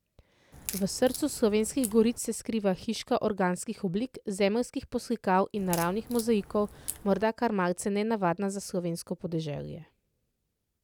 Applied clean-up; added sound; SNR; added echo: none; Crack; 13 dB; none.